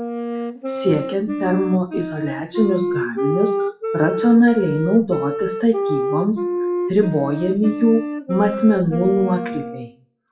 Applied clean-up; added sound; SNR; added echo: classical method WPE with log-MMSE.